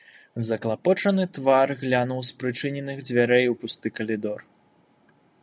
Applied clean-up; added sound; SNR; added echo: none; none; none; none.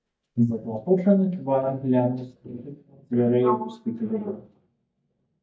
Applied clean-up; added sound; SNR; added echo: neural mask model DeepFilterNet 3.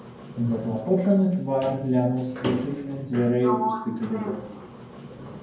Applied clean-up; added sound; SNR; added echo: none; Sliding door; 9 dB; reverberation time 0.9 s.